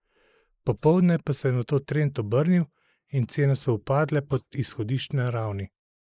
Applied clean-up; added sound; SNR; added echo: neural mask model Resemble Enhance denoiser.